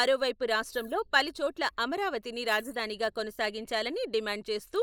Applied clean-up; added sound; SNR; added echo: neural mask model Resemble Enhance denoiser.